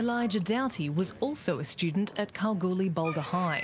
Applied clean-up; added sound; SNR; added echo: none; none; none; none.